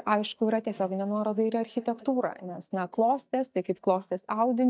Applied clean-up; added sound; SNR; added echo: neural mask model DeepFilterNet 3.